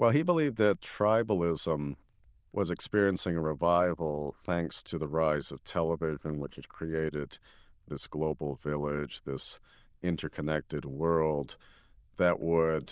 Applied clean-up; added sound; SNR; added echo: neural diffusion model UNIVERSE++.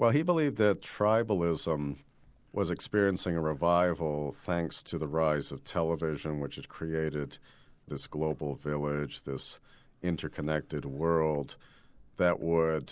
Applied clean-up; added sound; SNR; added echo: none; none; none; none.